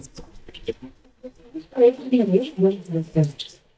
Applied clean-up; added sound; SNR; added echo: neural mask model DeepFilterNet 3.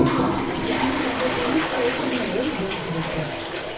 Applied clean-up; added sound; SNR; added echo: none; Toilet flush; -5 dB; reverberation time 0.3 s.